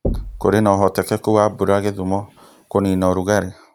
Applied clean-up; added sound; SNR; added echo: none; Knock; 12 dB; none.